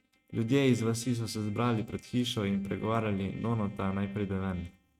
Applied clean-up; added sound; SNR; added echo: neural mask model RNNoise.